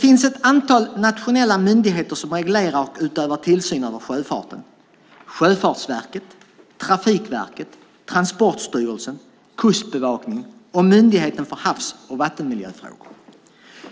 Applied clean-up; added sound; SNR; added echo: none; none; none; none.